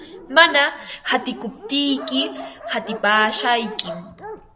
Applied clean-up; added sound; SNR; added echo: none; Dog; 14 dB; none.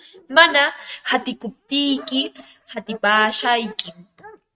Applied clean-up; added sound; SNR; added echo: neural mask model RNNoise.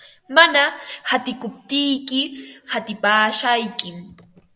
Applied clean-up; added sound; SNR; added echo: none; none; none; none.